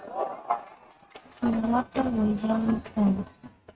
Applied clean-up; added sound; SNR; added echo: neural mask model RNNoise.